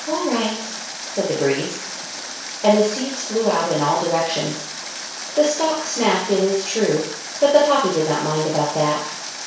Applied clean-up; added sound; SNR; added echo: none; Water; 10 dB; reverberation time 0.6 s.